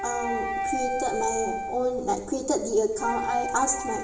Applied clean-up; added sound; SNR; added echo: none; Wind instrument, woodwind instrument; 5 dB; reverberation time 0.8 s.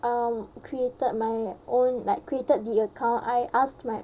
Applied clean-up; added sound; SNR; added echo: none; none; none; none.